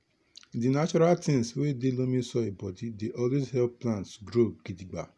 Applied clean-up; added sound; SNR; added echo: none; none; none; none.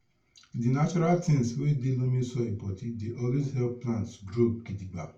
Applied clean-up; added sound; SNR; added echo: none; none; none; reverberation time 0.3 s.